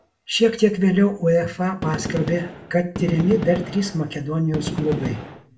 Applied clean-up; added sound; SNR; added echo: none; Gunshot, gunfire; 8 dB; reverberation time 0.4 s.